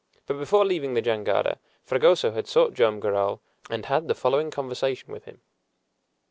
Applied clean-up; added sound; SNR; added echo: none; none; none; none.